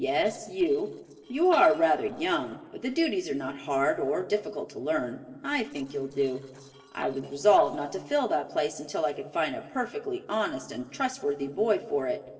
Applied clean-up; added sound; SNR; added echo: neural separator model SepFormer DNS4.